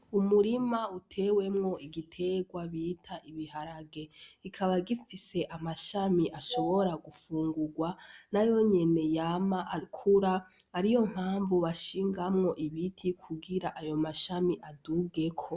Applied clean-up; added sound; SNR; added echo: none; none; none; none.